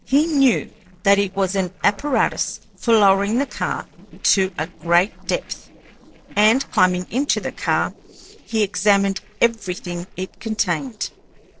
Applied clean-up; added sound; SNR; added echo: neural separator model SepFormer DNS4.